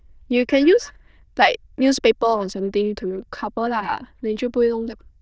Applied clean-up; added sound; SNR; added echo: neural diffusion model UNIVERSE++.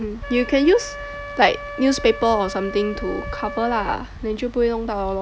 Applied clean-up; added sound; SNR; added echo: none; Wind instrument, woodwind instrument; 14 dB; none.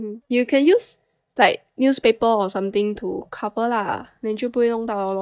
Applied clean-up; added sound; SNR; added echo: neural mask model DeepFilterNet 3.